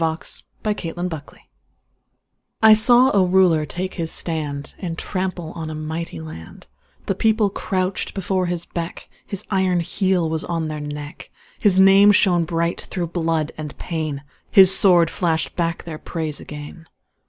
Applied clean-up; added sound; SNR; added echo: none; none; none; none.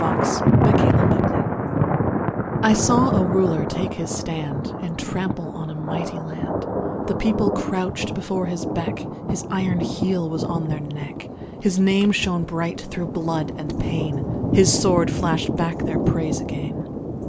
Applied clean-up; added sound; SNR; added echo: none; Thunder; -1 dB; none.